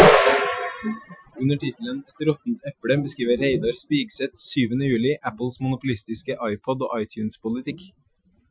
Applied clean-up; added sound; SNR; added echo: classical method Wiener filter.